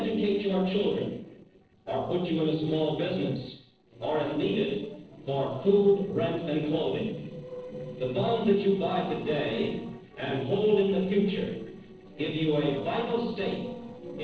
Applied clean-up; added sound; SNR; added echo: neural separator model SepFormer DNS4.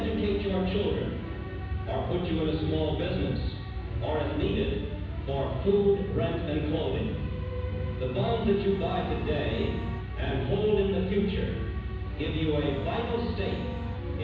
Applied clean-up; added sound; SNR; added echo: none; Bowed string instrument; 15 dB; reverberation time 1.1 s.